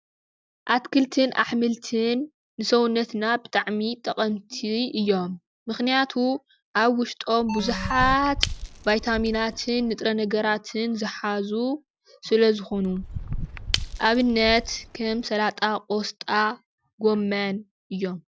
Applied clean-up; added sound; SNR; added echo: none; Shatter / Crushing + Alarm; 7 dB; none.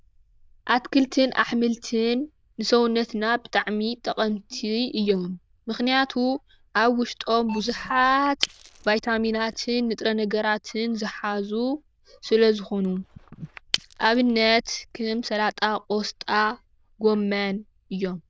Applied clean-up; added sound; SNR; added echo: neural diffusion model UNIVERSE++.